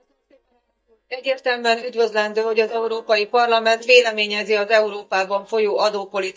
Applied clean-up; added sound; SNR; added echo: neural mask model DeepFilterNet 3.